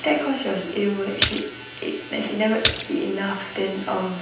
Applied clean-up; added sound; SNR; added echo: none; Splash, splatter; 3 dB; reverberation time 0.9 s.